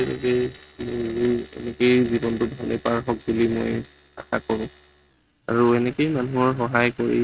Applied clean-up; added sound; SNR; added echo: neural mask model RNNoise.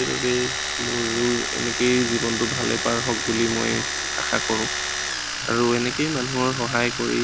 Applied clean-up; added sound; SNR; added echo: none; Domestic sounds, home sounds; 2 dB; none.